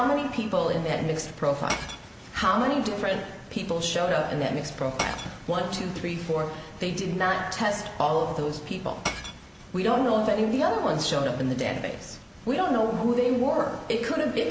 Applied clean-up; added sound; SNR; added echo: none; Shatter / Crushing; 14 dB; none.